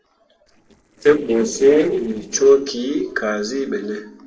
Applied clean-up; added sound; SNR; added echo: neural separator model SepFormer DNS4.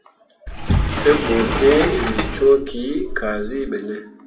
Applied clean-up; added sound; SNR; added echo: none; Sliding door; 3 dB; reverberation time 1.5 s.